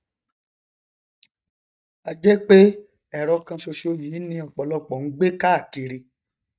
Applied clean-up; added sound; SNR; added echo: neural mask model DeepFilterNet 3.